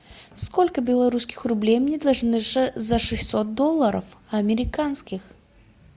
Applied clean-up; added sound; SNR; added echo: none; none; none; none.